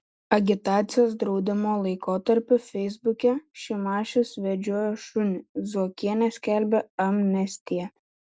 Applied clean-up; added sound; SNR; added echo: none; none; none; none.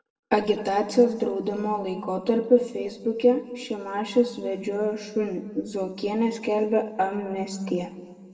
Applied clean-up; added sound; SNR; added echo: none; none; none; reverberation time 1.4 s.